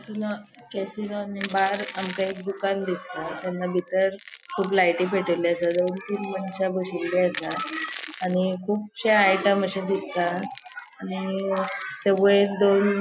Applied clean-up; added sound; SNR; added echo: none; Crushing; 20 dB; none.